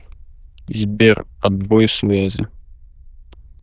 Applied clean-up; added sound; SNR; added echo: neural diffusion model UNIVERSE++.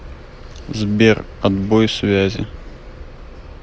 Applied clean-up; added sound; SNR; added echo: none; none; none; none.